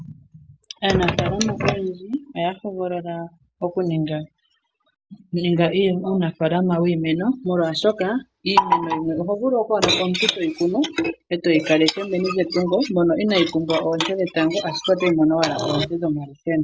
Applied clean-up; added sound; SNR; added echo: none; none; none; none.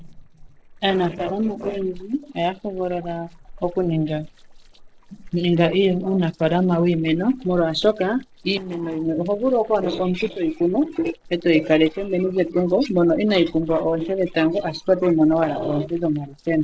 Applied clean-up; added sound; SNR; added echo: neural separator model SepFormer DNS4.